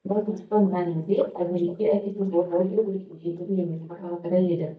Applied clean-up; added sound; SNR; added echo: neural mask model DeepFilterNet 3.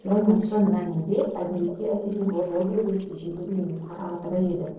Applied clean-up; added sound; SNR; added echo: neural separator model SepFormer DNS4.